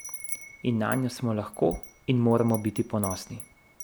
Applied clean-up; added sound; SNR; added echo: none; Wind chime; 14 dB; none.